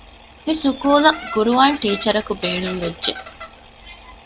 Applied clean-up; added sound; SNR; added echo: none; Squeak; 13 dB; none.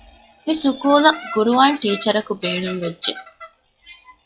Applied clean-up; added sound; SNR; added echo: classical method log-MMSE.